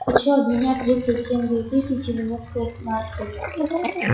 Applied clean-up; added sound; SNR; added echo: classical method WPE with log-MMSE.